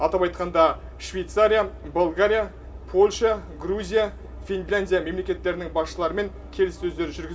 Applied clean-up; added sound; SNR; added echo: none; none; none; reverberation time 0.3 s.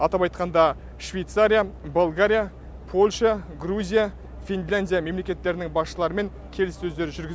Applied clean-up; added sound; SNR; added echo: none; none; none; none.